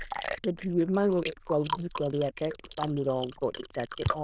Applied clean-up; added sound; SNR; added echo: neural diffusion model UNIVERSE++.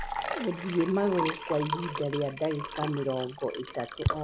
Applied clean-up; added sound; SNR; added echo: none; Liquid; 6 dB; none.